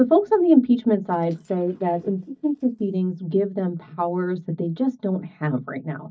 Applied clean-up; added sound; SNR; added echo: neural mask model DeepFilterNet 3.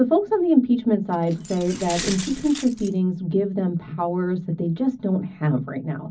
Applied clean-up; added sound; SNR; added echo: none; Glass; 13 dB; reverberation time 0.4 s.